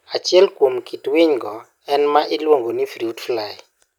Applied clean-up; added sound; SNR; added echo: none; none; none; none.